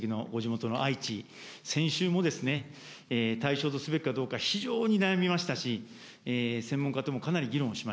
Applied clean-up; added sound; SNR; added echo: none; none; none; none.